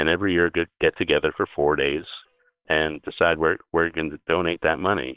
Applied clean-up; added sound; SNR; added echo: neural separator model SepFormer WHAM!.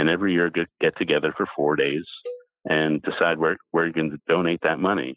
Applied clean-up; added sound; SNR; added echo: classical method spectral subtraction.